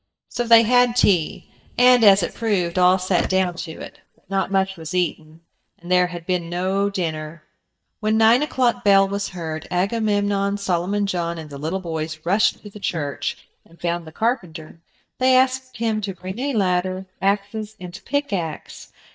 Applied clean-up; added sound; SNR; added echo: neural mask model DeepFilterNet 3.